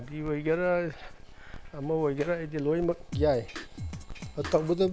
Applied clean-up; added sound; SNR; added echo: none; Drum kit; 9 dB; none.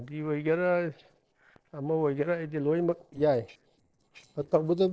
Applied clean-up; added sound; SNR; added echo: neural separator model SepFormer DNS4.